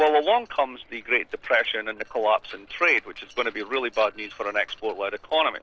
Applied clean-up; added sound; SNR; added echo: neural separator model SepFormer DNS4.